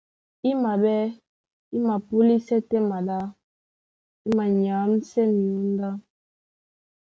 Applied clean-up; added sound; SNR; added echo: none; none; none; none.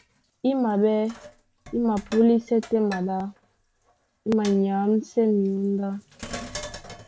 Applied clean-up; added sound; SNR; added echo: none; Sink (filling or washing); 18 dB; none.